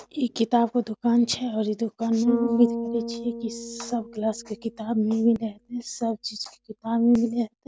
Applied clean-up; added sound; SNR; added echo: none; Bass guitar; 10 dB; none.